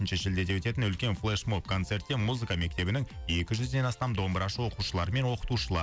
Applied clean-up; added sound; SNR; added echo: none; none; none; none.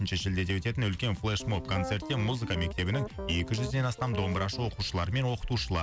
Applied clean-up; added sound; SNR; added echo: none; Piano; 10 dB; none.